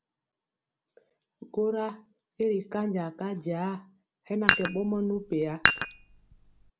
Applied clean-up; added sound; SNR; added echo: none; Dishes, pots, and pans; -3 dB; none.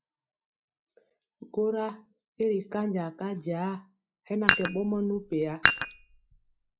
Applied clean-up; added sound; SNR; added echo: classical method log-MMSE.